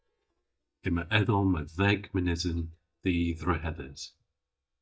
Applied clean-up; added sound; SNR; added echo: neural mask model DeepFilterNet 3.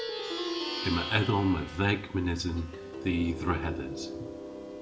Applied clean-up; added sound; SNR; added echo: none; Plucked string instrument; 7 dB; reverberation time 1.2 s.